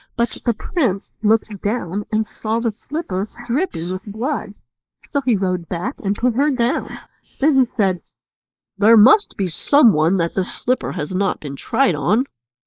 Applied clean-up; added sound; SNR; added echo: neural mask model Resemble Enhance denoiser.